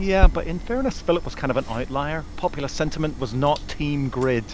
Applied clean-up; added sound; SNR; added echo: none; Chewing, mastication; 2 dB; none.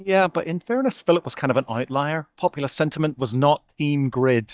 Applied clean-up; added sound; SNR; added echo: neural mask model DeepFilterNet 3.